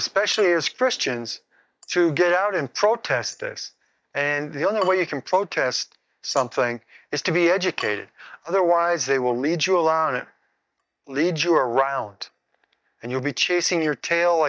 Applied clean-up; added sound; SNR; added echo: neural mask model DeepFilterNet 3.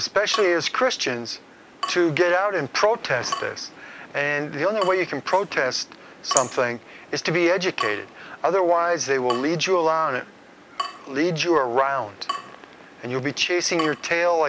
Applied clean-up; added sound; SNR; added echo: none; Drip / Water tap, faucet; 13 dB; none.